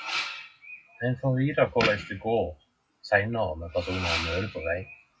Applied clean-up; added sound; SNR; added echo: classical method WPE with log-MMSE.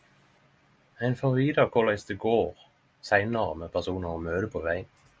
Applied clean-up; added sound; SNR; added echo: none; none; none; none.